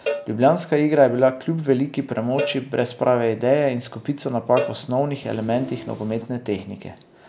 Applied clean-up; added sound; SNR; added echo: none; Train + Cowbell; 12 dB; none.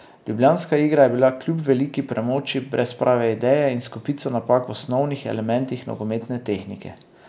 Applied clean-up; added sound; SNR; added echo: none; none; none; none.